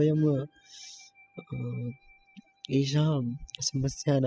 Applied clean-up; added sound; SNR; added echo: classical method spectral subtraction.